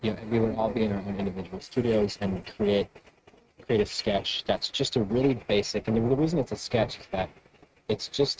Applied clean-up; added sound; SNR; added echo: neural mask model RNNoise.